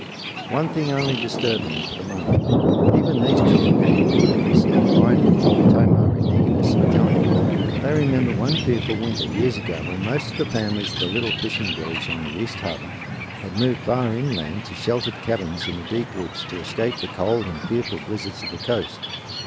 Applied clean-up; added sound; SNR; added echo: none; Thunder; -5 dB; none.